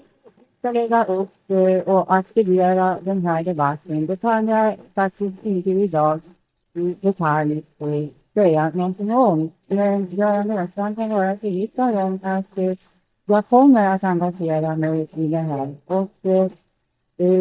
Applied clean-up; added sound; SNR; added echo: neural mask model DeepFilterNet 3.